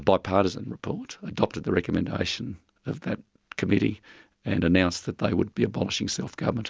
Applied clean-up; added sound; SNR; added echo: none; none; none; none.